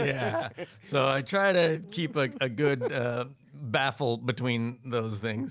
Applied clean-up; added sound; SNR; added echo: none; none; none; none.